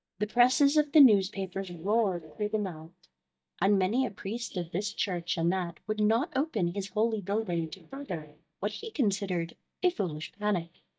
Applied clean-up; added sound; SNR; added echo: neural mask model DeepFilterNet 3.